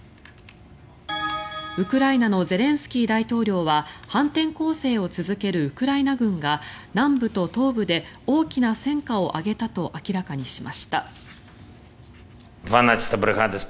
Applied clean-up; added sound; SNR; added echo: none; none; none; none.